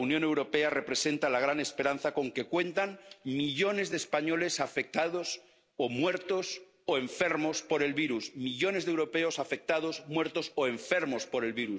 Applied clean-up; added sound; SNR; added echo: none; none; none; none.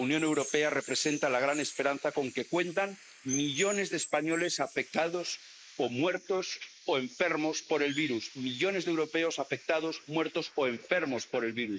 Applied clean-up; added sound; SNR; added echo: neural mask model Resemble Enhance denoiser.